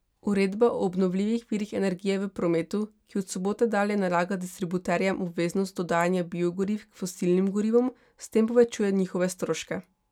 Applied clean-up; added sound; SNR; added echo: none; none; none; none.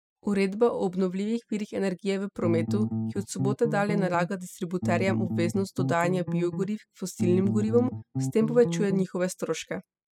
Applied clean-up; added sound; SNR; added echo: classical method spectral subtraction.